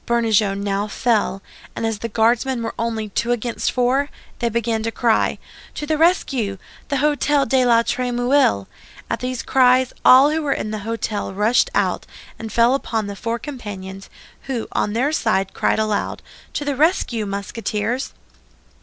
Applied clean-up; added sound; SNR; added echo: none; none; none; none.